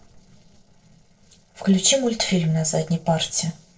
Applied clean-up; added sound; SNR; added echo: neural separator model SepFormer DNS4.